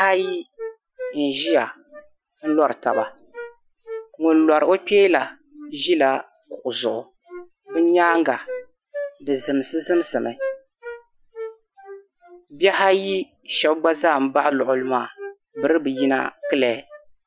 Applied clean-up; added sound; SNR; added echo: classical method Wiener filter.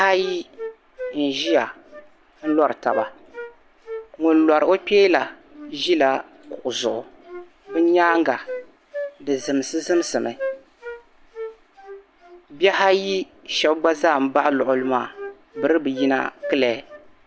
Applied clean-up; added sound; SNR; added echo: none; Wind instrument, woodwind instrument; 14 dB; none.